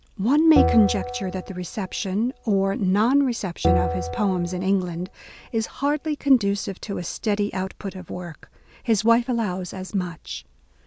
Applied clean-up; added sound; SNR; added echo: none; Bell; 5 dB; none.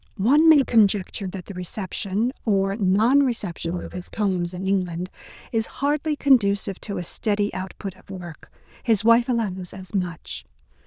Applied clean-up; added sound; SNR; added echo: neural diffusion model UNIVERSE++.